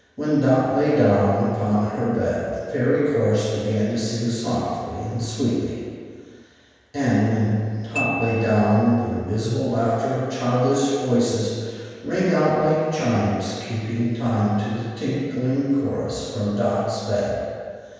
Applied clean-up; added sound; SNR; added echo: none; Glockenspiel; 14 dB; reverberation time 1.9 s.